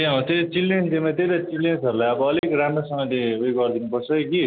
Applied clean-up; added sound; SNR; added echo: none; none; none; none.